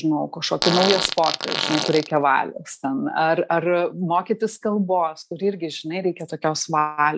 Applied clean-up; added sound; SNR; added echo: none; Fart; 3 dB; none.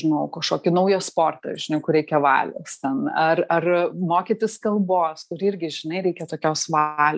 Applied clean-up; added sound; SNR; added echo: none; none; none; none.